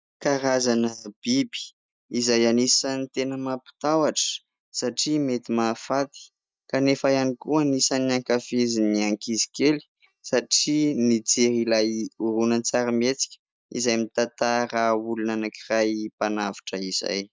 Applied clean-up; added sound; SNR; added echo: neural mask model DeepFilterNet 3.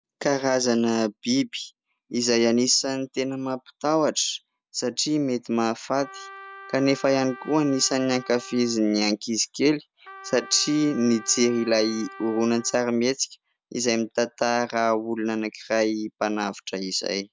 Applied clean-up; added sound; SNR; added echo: none; Trumpet; 18 dB; none.